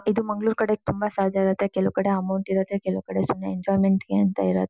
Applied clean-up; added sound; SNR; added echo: none; none; none; none.